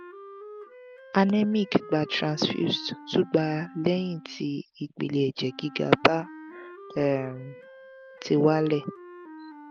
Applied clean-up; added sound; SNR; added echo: none; Wind instrument, woodwind instrument; 18 dB; none.